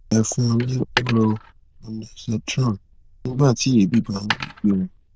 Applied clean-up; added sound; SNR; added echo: neural diffusion model UNIVERSE++.